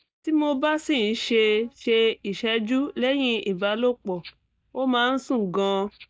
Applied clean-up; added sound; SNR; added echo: neural mask model DeepFilterNet 3.